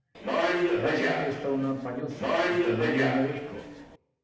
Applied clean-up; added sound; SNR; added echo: none; Subway, metro, underground; -4 dB; reverberation time 0.8 s.